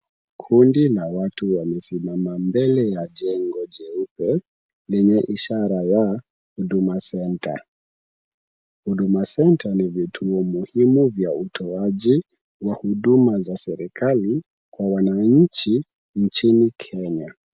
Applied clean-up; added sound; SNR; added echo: none; none; none; none.